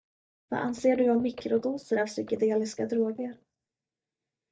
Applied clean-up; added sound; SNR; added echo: neural mask model DeepFilterNet 3.